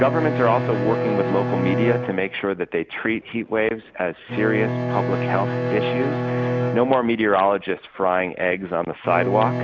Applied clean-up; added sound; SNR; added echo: none; Bowed string instrument; 3 dB; none.